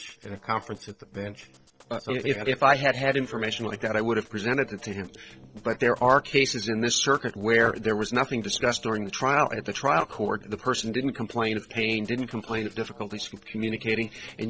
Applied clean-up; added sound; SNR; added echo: neural separator model SepFormer DNS4.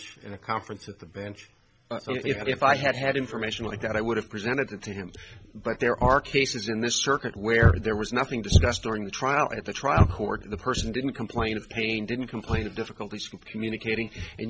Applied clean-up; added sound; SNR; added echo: none; none; none; none.